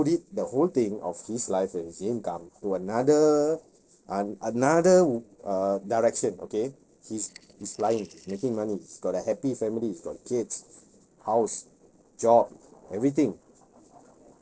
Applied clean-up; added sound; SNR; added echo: neural separator model SepFormer DNS4.